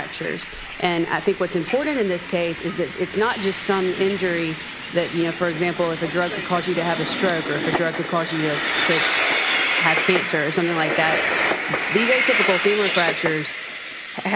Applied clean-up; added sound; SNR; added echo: none; Train; 2 dB; none.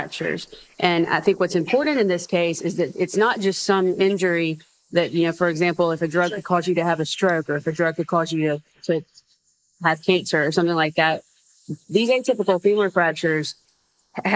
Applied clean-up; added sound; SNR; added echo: neural mask model Resemble Enhance denoiser.